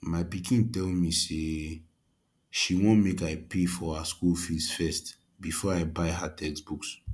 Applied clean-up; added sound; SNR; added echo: none; none; none; none.